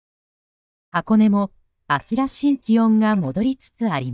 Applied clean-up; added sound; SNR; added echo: neural mask model DeepFilterNet 3.